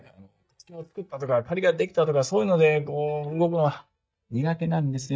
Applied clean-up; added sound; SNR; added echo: neural mask model DeepFilterNet 3.